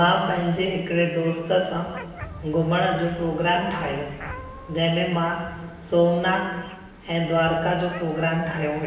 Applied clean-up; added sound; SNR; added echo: none; Meow; 20 dB; reverberation time 1.3 s.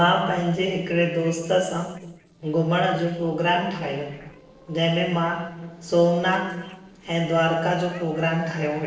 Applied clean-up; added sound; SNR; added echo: neural separator model SepFormer DNS4.